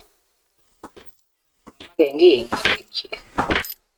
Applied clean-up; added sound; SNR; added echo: neural mask model RNNoise.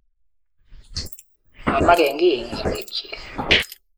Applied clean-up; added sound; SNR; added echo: neural mask model Resemble Enhance denoiser.